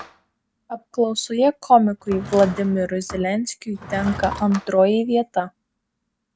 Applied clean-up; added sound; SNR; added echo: none; Drawer open or close / Wood; 17 dB; none.